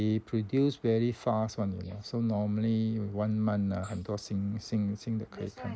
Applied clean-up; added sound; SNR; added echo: neural mask model Resemble Enhance denoiser.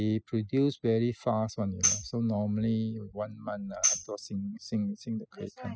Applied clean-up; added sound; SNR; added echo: classical method spectral subtraction.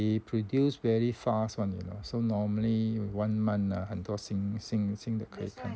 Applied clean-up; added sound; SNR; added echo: none; none; none; none.